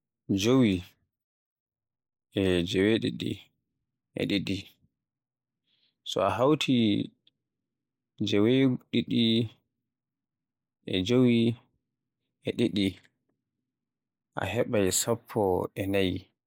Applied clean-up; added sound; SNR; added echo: neural mask model Resemble Enhance denoiser.